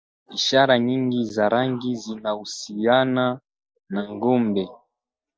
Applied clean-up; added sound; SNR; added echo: neural mask model DeepFilterNet 3.